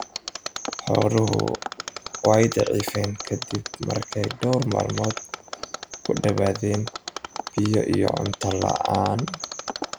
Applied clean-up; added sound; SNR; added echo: none; Mechanisms; 10 dB; none.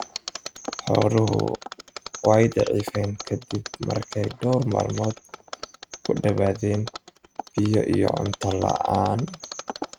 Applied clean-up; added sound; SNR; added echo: neural mask model RNNoise.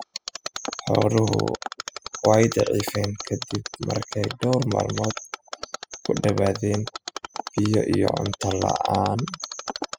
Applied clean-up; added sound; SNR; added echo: classical method spectral subtraction.